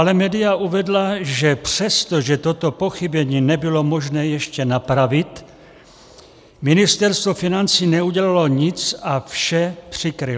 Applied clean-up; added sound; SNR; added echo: none; none; none; none.